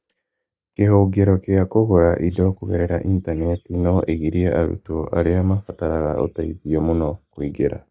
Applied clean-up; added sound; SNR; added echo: neural mask model DeepFilterNet 3.